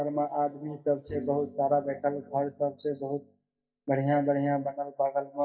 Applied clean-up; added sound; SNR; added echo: neural mask model DeepFilterNet 3.